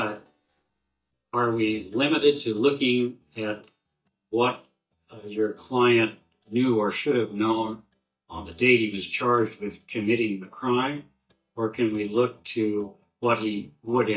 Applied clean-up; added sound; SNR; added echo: neural mask model DeepFilterNet 3.